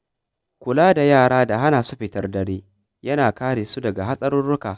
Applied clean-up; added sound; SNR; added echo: none; none; none; none.